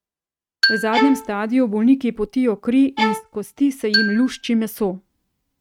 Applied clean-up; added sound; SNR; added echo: neural mask model RNNoise.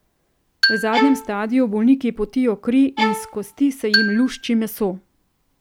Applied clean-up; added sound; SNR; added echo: none; Marimba, xylophone + Bowed string instrument; 4 dB; none.